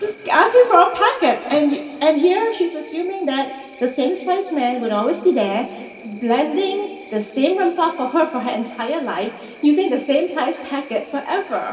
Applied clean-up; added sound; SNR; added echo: none; Cricket; 20 dB; reverberation time 2.2 s.